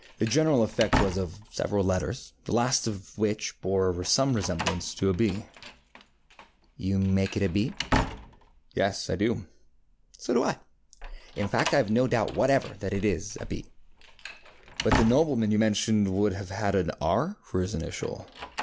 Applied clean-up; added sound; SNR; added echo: none; Slam; 9 dB; none.